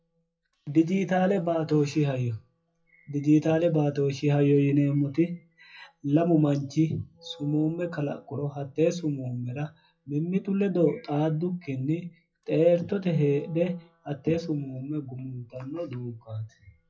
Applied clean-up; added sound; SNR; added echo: classical method WPE with log-MMSE.